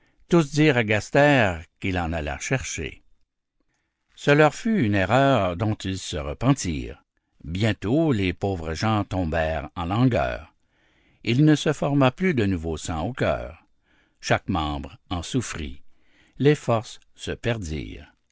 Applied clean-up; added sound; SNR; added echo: none; none; none; none.